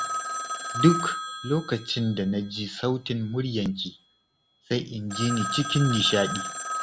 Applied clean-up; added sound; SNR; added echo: none; Telephone; 7 dB; none.